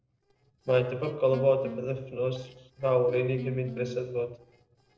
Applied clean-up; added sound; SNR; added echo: neural separator model SepFormer DNS4.